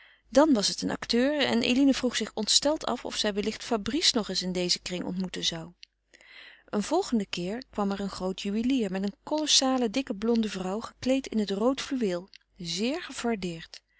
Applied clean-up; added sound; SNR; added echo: none; none; none; none.